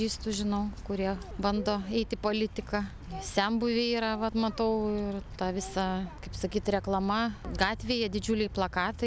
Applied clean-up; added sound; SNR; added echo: none; none; none; none.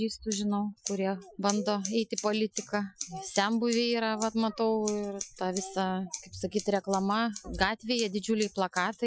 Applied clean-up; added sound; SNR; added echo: classical method Wiener filter.